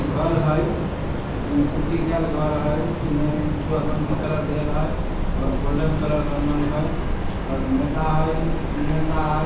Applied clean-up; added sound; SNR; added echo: none; Train; -1 dB; reverberation time 0.9 s.